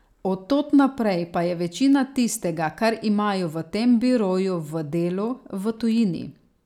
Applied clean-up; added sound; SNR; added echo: none; none; none; none.